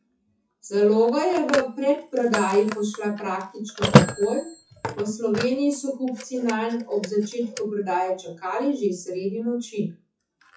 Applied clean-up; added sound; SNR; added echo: classical method WPE with log-MMSE.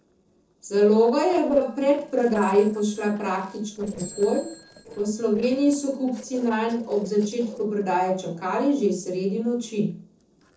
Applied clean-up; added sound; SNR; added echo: neural separator model SepFormer DNS4.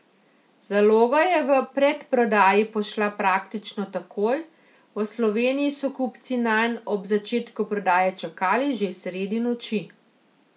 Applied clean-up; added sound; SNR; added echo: none; none; none; none.